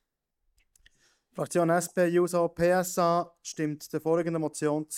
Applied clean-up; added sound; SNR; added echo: neural mask model DeepFilterNet 3.